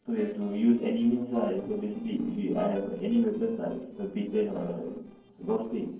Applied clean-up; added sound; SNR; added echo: neural separator model SepFormer DNS4.